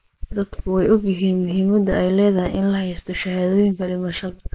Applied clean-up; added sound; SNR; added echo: neural mask model Resemble Enhance denoiser.